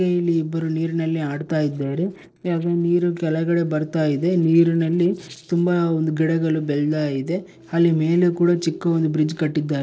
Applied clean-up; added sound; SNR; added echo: neural separator model SepFormer DNS4.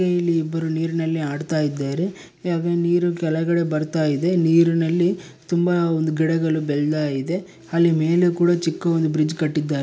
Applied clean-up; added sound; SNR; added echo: none; none; none; none.